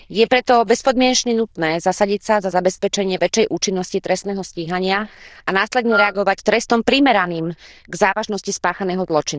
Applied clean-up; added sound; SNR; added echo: neural diffusion model UNIVERSE++.